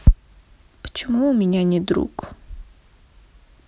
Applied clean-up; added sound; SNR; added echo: none; none; none; none.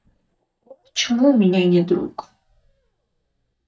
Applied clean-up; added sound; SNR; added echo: neural mask model DeepFilterNet 3.